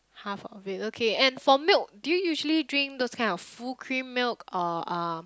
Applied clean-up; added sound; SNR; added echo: none; none; none; none.